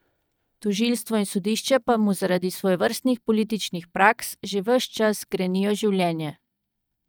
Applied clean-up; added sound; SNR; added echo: neural mask model DeepFilterNet 3.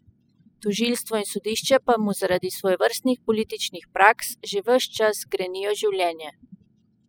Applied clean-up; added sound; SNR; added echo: classical method spectral subtraction.